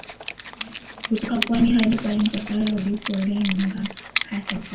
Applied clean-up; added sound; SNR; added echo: none; Wind instrument, woodwind instrument; 9 dB; reverberation time 0.3 s.